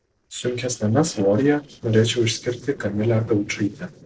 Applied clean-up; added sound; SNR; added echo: neural separator model SepFormer DNS4.